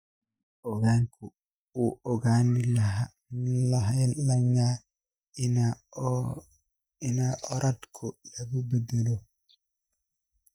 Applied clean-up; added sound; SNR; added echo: neural mask model DeepFilterNet 3.